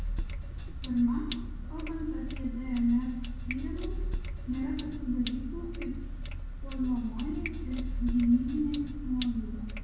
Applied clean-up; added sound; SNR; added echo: none; Sink (filling or washing); 2 dB; reverberation time 1.1 s.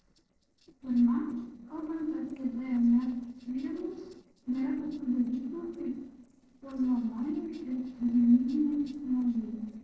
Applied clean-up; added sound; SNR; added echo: neural separator model SepFormer DNS4.